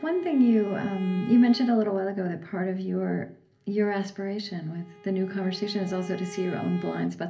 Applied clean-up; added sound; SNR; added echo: none; Bowed string instrument; 19 dB; reverberation time 0.3 s.